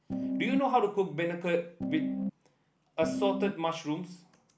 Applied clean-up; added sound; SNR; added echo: none; Piano; 0 dB; none.